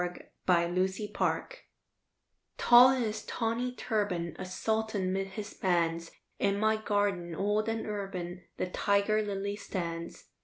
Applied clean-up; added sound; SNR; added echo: none; none; none; none.